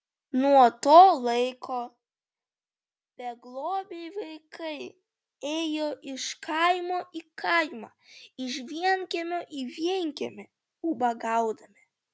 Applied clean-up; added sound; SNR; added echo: none; none; none; none.